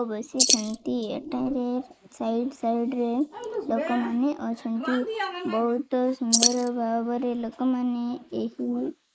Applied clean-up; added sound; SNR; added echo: neural mask model Resemble Enhance denoiser.